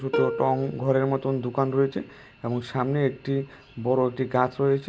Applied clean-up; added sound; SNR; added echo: none; Plucked string instrument; 8 dB; none.